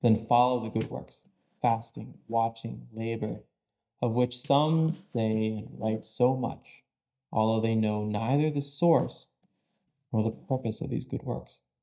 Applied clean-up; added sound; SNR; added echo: neural mask model DeepFilterNet 3.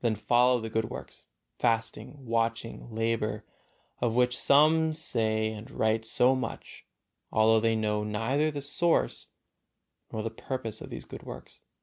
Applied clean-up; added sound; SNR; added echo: none; none; none; none.